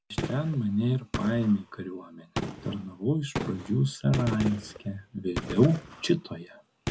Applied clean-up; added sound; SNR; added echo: none; Gunshot, gunfire; 9 dB; none.